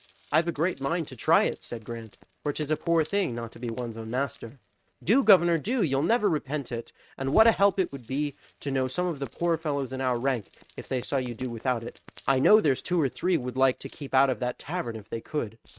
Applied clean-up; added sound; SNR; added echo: neural mask model RNNoise.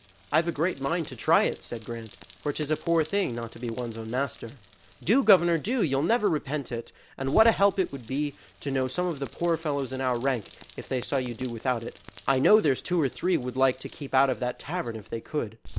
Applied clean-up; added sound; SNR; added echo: none; Rain; 19 dB; none.